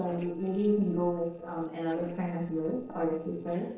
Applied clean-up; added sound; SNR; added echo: neural separator model SepFormer DNS4.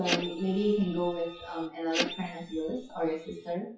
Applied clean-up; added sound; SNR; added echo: classical method WPE with log-MMSE.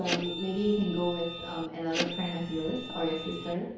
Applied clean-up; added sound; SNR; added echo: none; Printer; 7 dB; reverberation time 2.2 s.